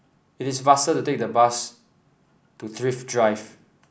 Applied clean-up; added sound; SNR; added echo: none; none; none; none.